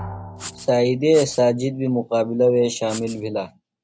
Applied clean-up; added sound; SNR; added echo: none; Drum + Writing; 18 dB; none.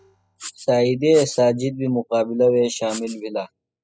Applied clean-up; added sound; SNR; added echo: classical method spectral subtraction.